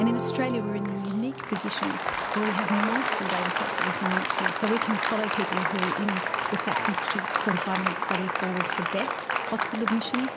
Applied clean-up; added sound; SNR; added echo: none; Applause; -2 dB; none.